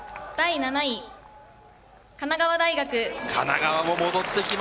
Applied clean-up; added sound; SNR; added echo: none; none; none; none.